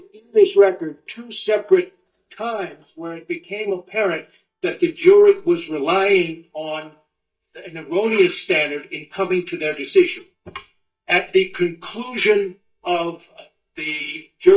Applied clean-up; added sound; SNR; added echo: neural mask model DeepFilterNet 3.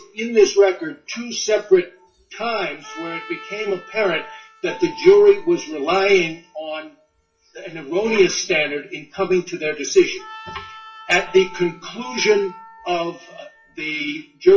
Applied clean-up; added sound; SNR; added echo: classical method WPE with log-MMSE.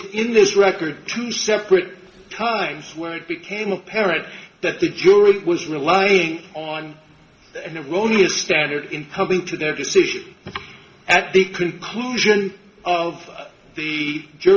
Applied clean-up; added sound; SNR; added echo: none; none; none; none.